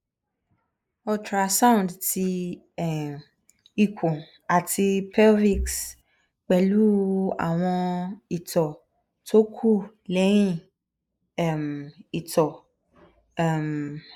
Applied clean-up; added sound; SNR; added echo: neural mask model Resemble Enhance denoiser.